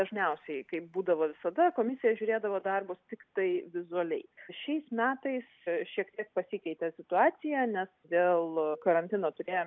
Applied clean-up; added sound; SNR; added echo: none; none; none; none.